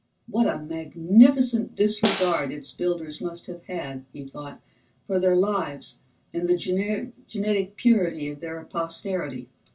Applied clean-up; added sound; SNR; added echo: none; Snare drum; 5 dB; reverberation time 0.1 s.